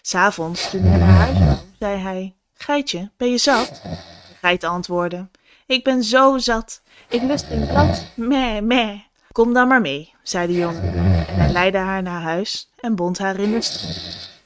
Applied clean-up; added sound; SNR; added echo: neural mask model RNNoise.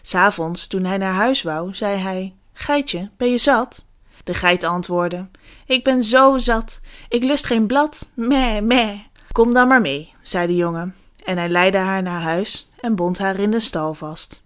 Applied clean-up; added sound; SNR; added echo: none; none; none; none.